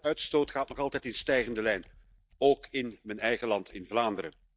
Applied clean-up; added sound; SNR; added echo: neural mask model DeepFilterNet 3.